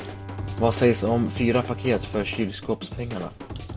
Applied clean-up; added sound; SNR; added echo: none; Drum / Drum kit + Bowed string instrument; 8 dB; none.